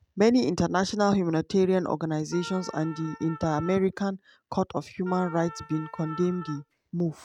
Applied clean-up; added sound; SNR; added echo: neural mask model RNNoise.